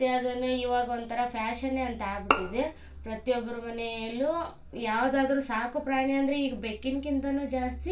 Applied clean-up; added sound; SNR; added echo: none; Bowed string instrument; 4 dB; reverberation time 0.3 s.